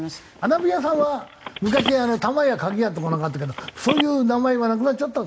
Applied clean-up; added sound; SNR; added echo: none; Telephone; 10 dB; none.